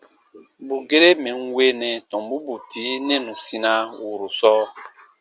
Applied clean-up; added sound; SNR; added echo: none; none; none; none.